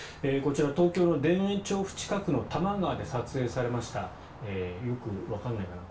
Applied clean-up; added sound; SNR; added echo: none; Car passing by; 16 dB; reverberation time 0.3 s.